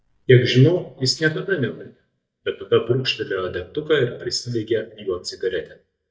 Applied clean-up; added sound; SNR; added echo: neural mask model DeepFilterNet 3.